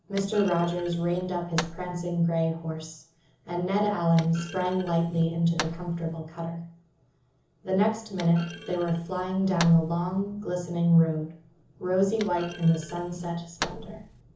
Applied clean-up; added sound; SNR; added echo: none; Thump, thud; 15 dB; reverberation time 0.6 s.